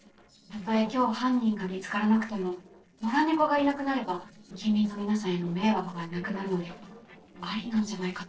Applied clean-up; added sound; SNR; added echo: neural separator model SepFormer DNS4.